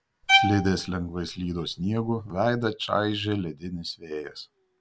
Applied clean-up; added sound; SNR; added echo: none; Bowed string instrument; 0 dB; none.